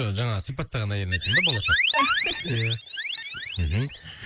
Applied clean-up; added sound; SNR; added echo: neural mask model Resemble Enhance denoiser.